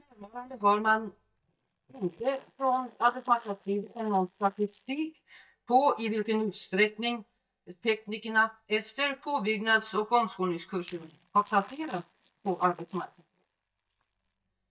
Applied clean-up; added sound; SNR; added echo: neural mask model DeepFilterNet 3.